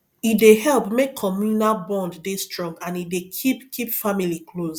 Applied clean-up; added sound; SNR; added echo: none; none; none; none.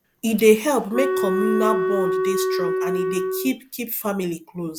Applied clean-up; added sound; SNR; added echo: none; Wind instrument, woodwind instrument; 0 dB; none.